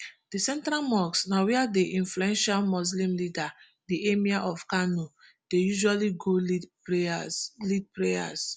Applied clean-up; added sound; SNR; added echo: none; none; none; none.